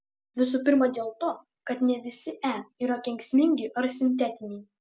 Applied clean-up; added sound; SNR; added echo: none; none; none; none.